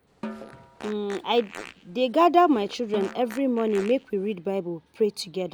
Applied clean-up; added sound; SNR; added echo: none; Fart + Snare drum; 17 dB; none.